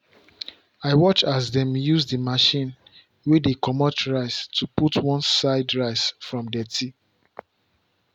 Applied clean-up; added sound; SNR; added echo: none; none; none; none.